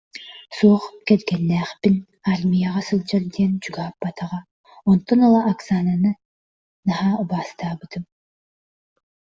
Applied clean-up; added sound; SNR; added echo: none; none; none; none.